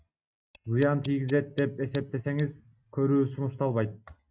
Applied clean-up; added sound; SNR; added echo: neural mask model RNNoise.